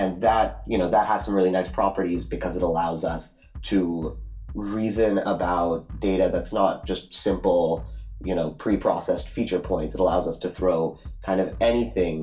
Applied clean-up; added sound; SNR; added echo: none; Bass drum; 14 dB; reverberation time 0.3 s.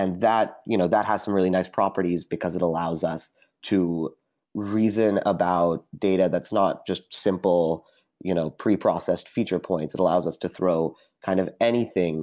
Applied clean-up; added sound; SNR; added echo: none; none; none; none.